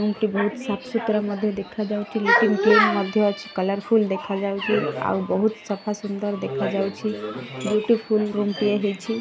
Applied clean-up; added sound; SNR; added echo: none; none; none; none.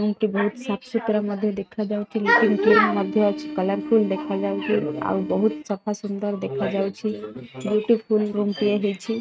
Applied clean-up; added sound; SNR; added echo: neural mask model RNNoise.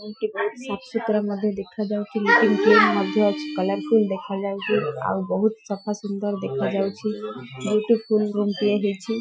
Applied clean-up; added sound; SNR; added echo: classical method Wiener filter.